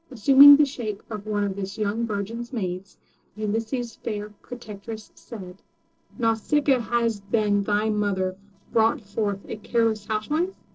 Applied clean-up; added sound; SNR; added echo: neural separator model SepFormer DNS4.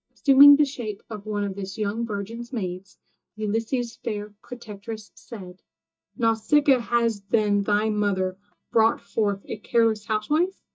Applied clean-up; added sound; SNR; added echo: neural mask model DeepFilterNet 3.